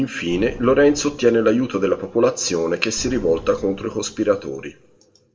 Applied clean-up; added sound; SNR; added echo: none; Boom; 18 dB; reverberation time 0.5 s.